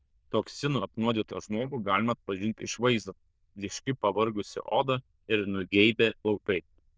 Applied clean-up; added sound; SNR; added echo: neural diffusion model UNIVERSE++.